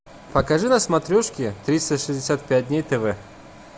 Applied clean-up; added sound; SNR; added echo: none; none; none; none.